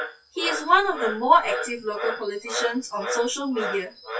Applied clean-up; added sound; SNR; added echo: classical method WPE with log-MMSE.